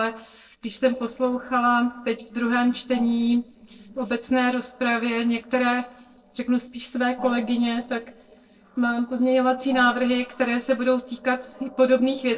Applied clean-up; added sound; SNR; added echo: neural separator model SepFormer DNS4.